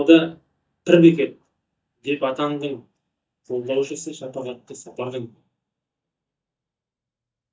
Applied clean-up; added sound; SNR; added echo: neural mask model DeepFilterNet 3.